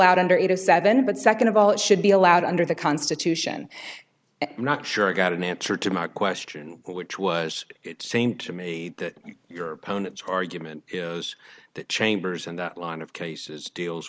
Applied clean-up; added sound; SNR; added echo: none; none; none; none.